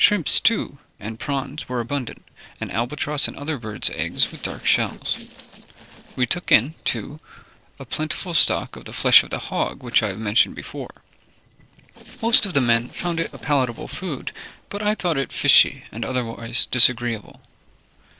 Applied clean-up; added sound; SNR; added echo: neural separator model SepFormer DNS4.